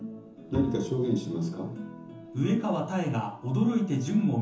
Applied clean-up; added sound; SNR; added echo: none; Bowed string instrument; 14 dB; reverberation time 0.7 s.